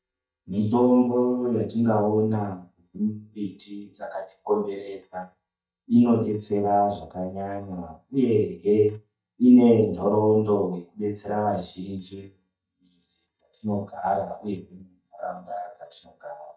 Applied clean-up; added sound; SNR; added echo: neural mask model DeepFilterNet 3.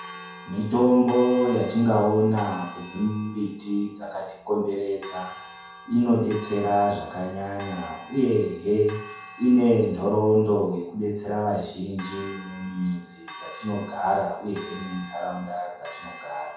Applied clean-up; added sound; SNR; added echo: none; Church bell; 18 dB; reverberation time 0.5 s.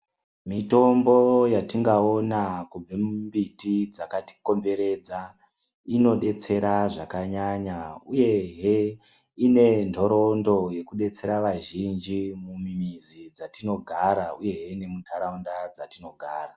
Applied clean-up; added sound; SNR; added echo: none; none; none; none.